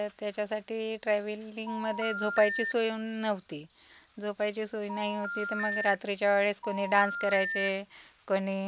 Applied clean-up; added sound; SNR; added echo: none; Telephone; 5 dB; none.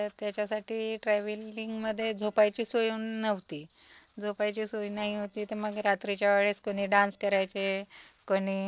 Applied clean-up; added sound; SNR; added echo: neural separator model SepFormer DNS4.